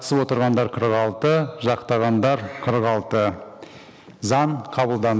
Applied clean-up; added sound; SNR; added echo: none; none; none; none.